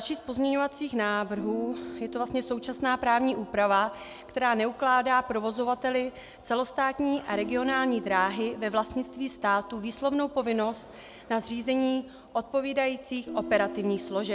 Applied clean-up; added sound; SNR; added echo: none; Guitar; 16 dB; none.